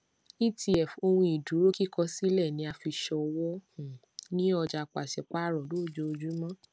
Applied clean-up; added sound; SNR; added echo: none; none; none; none.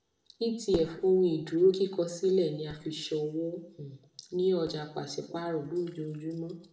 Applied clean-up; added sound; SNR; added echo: none; none; none; reverberation time 0.5 s.